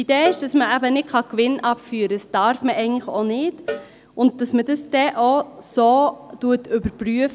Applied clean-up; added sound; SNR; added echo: none; Cowbell; 18 dB; none.